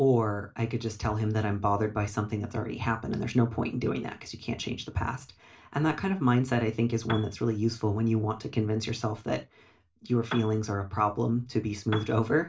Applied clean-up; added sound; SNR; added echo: none; Piano; 8 dB; reverberation time 0.2 s.